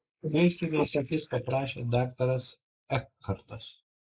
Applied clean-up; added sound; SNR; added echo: neural mask model Resemble Enhance denoiser.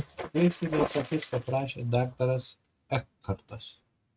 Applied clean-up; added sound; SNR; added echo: neural mask model RNNoise.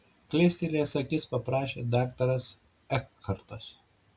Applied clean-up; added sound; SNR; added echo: none; none; none; none.